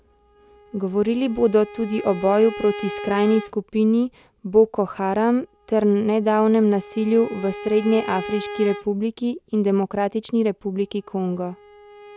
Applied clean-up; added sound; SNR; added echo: none; Bowed string instrument; 16 dB; none.